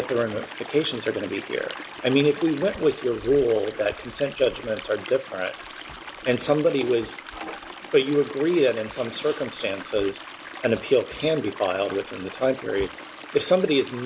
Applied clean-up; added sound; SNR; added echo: none; Stream; 14 dB; none.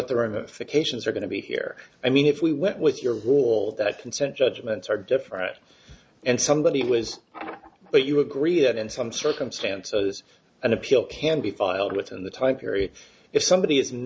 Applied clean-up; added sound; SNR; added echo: none; none; none; none.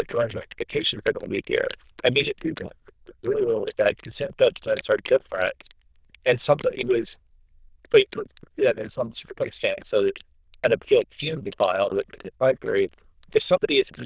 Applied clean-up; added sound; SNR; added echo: neural diffusion model UNIVERSE++.